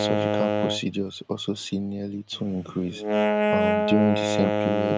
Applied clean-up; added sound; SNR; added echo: none; Wind instrument, woodwind instrument; -3 dB; none.